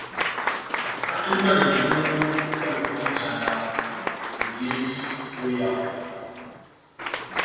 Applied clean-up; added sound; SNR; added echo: none; Applause / Crowd; 2 dB; reverberation time 2.2 s.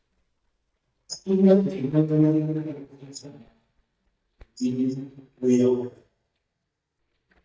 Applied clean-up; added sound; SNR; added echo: neural mask model DeepFilterNet 3.